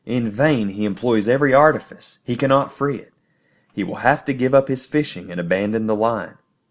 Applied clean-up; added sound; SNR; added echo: none; none; none; none.